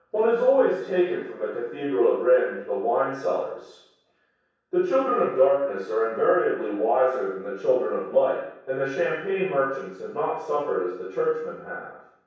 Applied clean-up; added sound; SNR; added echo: none; none; none; reverberation time 0.7 s.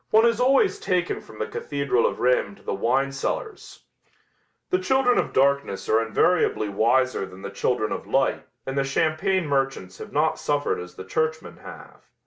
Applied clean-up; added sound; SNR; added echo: none; none; none; none.